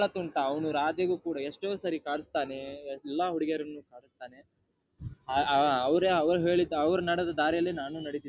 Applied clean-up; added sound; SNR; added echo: none; none; none; none.